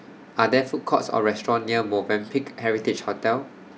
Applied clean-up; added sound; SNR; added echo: none; none; none; none.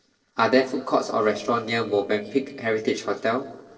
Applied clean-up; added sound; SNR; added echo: neural separator model SepFormer DNS4.